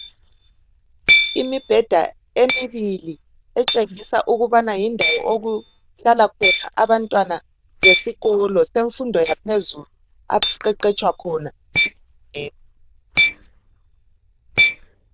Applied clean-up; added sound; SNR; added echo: neural diffusion model UNIVERSE++.